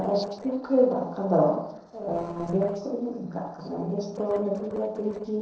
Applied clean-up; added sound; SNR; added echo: neural separator model SepFormer DNS4.